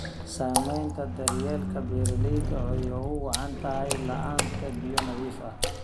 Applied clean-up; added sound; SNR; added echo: none; Squeak + Water / Splash, splatter; -3 dB; none.